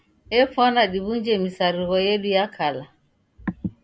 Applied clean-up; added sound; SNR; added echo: none; none; none; none.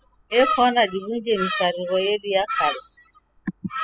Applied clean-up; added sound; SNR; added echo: classical method spectral subtraction.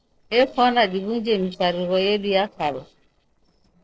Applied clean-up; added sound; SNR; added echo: neural separator model SepFormer DNS4.